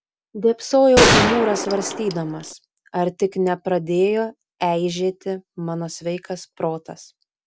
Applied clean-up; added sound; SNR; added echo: none; Gunshot, gunfire; -2 dB; none.